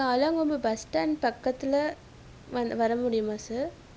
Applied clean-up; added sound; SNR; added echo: none; none; none; none.